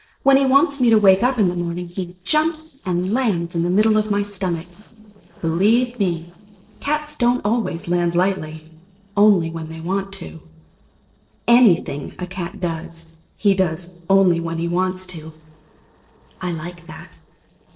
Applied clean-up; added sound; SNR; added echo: neural separator model SepFormer DNS4.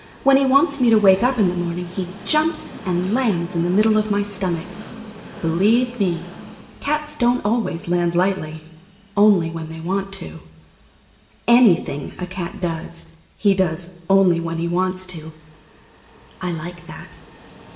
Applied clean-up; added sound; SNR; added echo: none; Train; 18 dB; reverberation time 0.8 s.